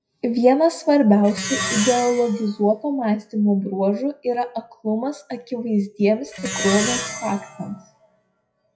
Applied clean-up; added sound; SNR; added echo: classical method WPE with log-MMSE.